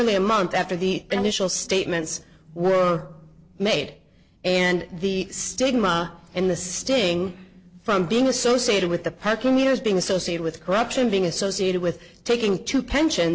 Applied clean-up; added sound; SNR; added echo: neural separator model SepFormer DNS4.